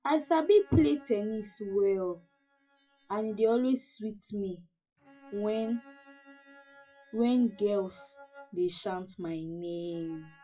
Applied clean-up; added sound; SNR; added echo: classical method WPE with log-MMSE.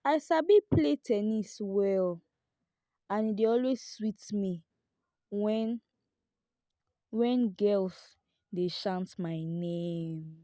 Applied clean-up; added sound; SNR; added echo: none; none; none; none.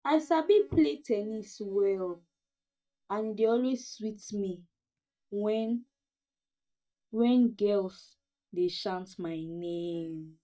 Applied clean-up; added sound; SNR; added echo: neural mask model DeepFilterNet 3.